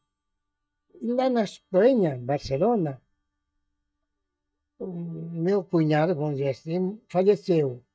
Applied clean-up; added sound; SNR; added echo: neural mask model DeepFilterNet 3.